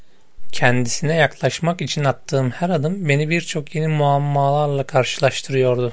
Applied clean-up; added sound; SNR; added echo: none; none; none; none.